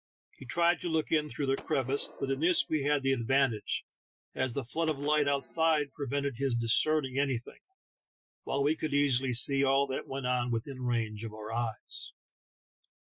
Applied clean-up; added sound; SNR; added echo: classical method Wiener filter.